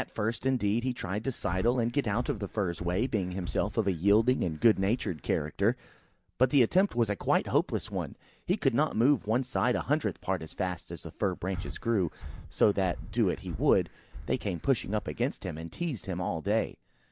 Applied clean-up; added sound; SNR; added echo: none; Breathing; 12 dB; none.